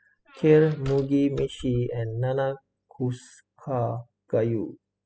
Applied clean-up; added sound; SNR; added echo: classical method spectral subtraction.